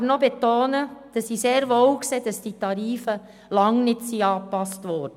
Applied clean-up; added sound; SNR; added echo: none; none; none; none.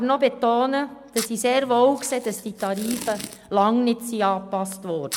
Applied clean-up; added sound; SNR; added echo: none; Packing tape, duct tape; 16 dB; none.